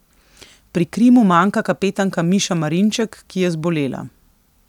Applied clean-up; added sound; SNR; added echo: none; none; none; none.